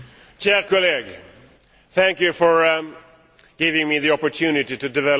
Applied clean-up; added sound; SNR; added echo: none; none; none; none.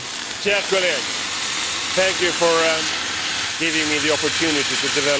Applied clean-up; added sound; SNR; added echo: none; Fire; 1 dB; none.